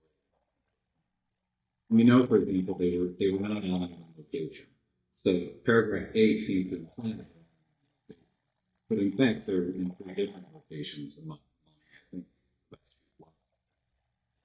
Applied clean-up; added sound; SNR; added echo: neural mask model DeepFilterNet 3.